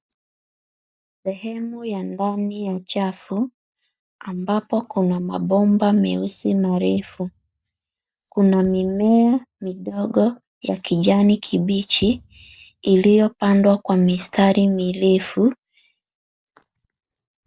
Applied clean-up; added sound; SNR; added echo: neural mask model DeepFilterNet 3.